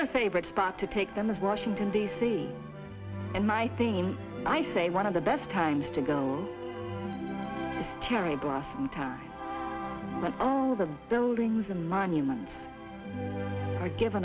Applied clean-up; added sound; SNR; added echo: none; none; none; none.